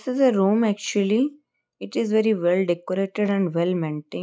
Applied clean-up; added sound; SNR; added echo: none; none; none; none.